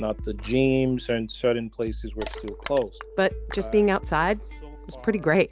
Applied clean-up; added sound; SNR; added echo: none; Crushing; 17 dB; none.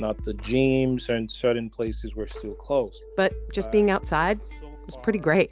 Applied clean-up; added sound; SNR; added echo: none; none; none; none.